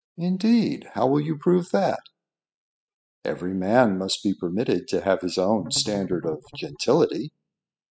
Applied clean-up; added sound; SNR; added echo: classical method spectral subtraction.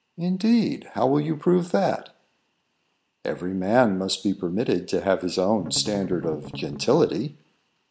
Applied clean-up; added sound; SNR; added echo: none; Strum; 13 dB; none.